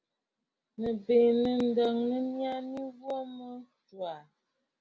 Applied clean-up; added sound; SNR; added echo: none; none; none; none.